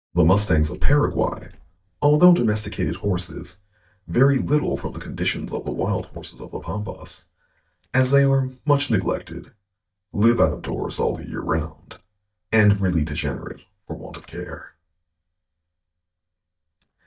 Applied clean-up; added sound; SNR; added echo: neural mask model DeepFilterNet 3.